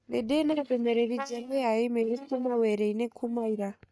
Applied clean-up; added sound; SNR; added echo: neural mask model DeepFilterNet 3.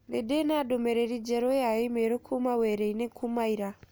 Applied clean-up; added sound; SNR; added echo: none; none; none; none.